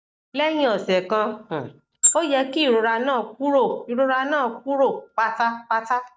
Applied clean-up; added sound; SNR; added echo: neural mask model DeepFilterNet 3.